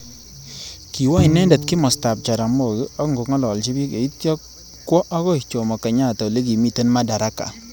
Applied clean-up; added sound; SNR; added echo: none; Bowed string instrument; 6 dB; none.